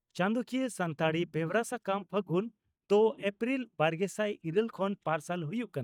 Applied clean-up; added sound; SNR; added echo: neural mask model DeepFilterNet 3.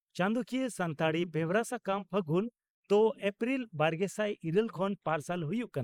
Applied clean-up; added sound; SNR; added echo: neural mask model Resemble Enhance denoiser.